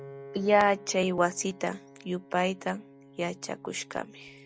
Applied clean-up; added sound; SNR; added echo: none; Piano; 19 dB; none.